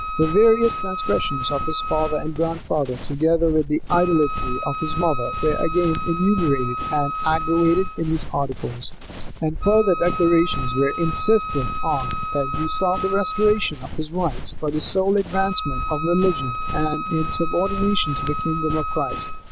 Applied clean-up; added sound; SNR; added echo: none; Wind instrument, woodwind instrument + Run; 4 dB; none.